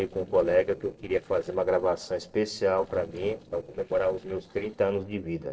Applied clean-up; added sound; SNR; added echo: neural separator model SepFormer DNS4.